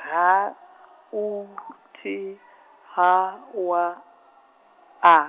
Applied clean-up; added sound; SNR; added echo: none; none; none; none.